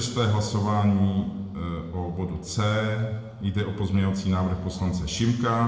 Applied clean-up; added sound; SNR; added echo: none; none; none; reverberation time 1.1 s.